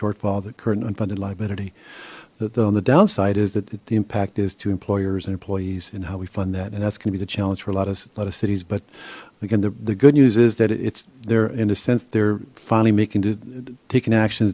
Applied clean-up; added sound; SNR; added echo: none; none; none; none.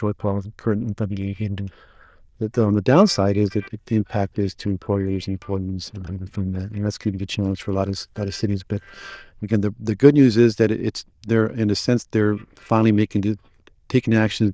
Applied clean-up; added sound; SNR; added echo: neural diffusion model UNIVERSE++.